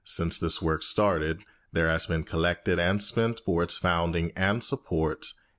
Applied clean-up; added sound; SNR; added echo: none; none; none; none.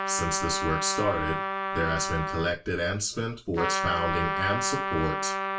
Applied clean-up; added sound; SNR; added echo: none; Trumpet; 1 dB; reverberation time 0.2 s.